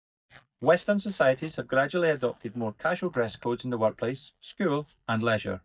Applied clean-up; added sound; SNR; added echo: neural mask model DeepFilterNet 3.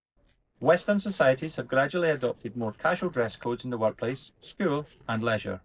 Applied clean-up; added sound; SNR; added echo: neural separator model SepFormer DNS4.